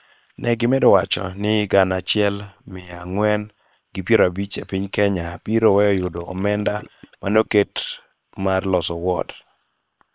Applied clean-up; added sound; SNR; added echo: neural separator model SepFormer WHAM!.